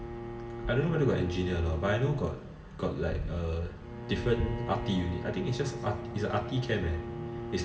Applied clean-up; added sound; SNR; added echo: none; Bowed string instrument; 9 dB; reverberation time 0.7 s.